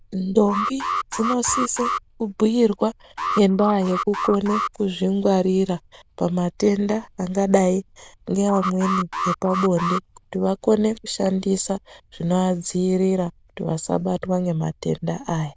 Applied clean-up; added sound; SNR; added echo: neural diffusion model UNIVERSE++.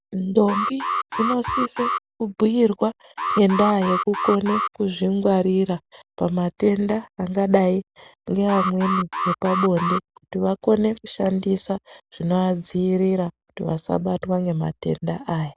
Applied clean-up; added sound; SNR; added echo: none; Alarm; 4 dB; none.